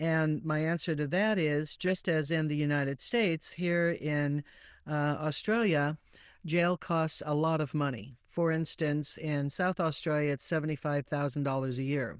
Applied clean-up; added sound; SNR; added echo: neural diffusion model UNIVERSE++.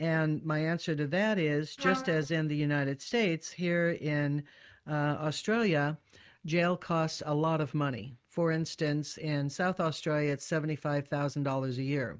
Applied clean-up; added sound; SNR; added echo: neural mask model RNNoise.